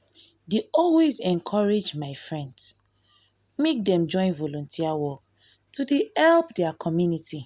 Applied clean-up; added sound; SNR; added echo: none; none; none; none.